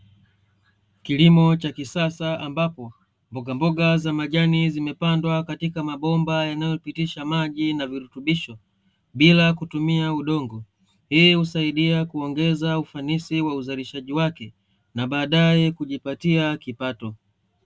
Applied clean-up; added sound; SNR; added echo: none; none; none; none.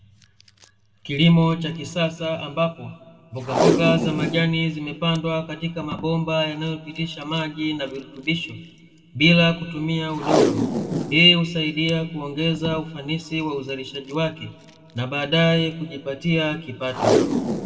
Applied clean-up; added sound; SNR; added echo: none; Packing tape, duct tape; 5 dB; reverberation time 1.5 s.